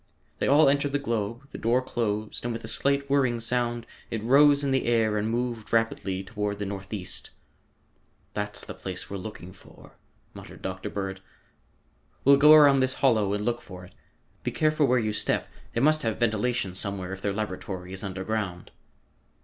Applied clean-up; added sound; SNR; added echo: none; none; none; none.